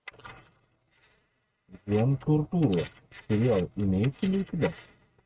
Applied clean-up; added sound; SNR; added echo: neural mask model RNNoise.